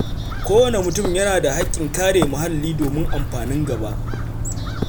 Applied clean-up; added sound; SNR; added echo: none; Bird; 3 dB; none.